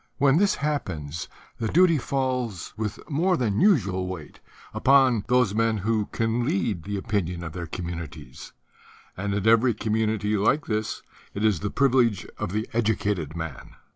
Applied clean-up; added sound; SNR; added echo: none; none; none; none.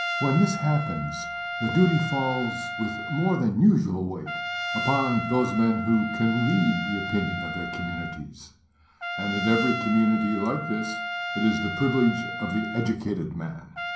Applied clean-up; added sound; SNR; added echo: none; Trumpet; 7 dB; reverberation time 0.6 s.